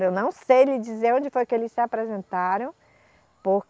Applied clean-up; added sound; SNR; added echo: none; none; none; none.